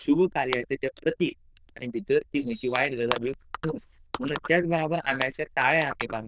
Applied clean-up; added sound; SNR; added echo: neural diffusion model UNIVERSE++.